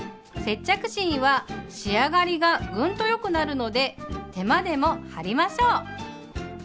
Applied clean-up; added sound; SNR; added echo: none; none; none; none.